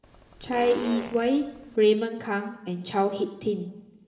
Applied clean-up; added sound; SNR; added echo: none; Fart; 12 dB; reverberation time 1.6 s.